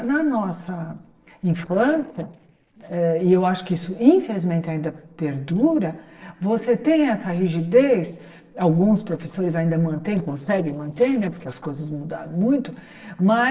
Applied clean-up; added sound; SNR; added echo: neural separator model SepFormer DNS4.